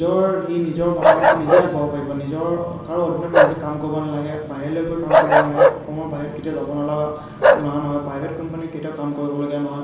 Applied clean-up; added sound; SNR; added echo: none; Bark; -4 dB; reverberation time 1.1 s.